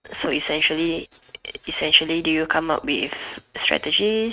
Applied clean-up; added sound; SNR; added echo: neural mask model RNNoise.